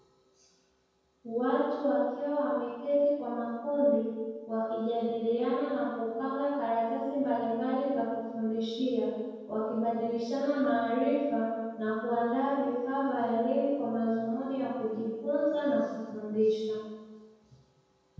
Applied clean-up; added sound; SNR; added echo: none; none; none; reverberation time 1.2 s.